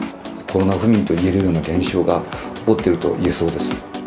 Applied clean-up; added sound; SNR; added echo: none; none; none; none.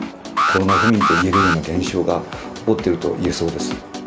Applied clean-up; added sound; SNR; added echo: none; Alarm; -1 dB; none.